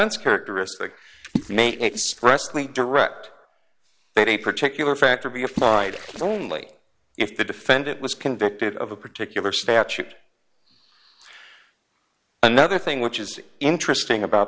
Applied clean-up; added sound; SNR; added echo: neural separator model SepFormer DNS4.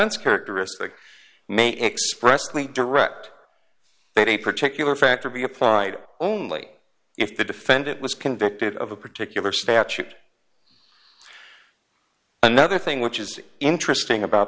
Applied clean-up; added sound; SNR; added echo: none; none; none; none.